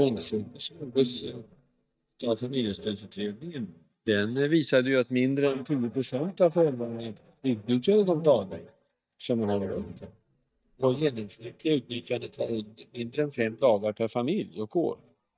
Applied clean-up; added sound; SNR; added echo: neural mask model DeepFilterNet 3.